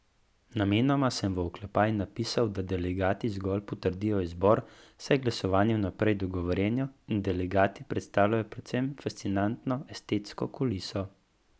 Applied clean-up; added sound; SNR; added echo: none; none; none; none.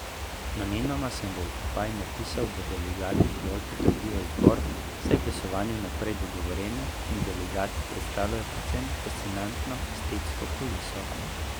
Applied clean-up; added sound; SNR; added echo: none; Fireworks / Ocean; -4 dB; none.